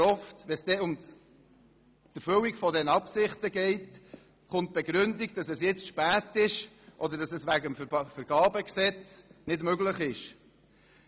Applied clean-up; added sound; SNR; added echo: none; none; none; none.